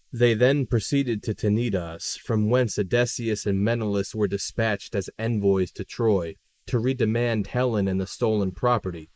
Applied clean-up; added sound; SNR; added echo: neural mask model Resemble Enhance denoiser.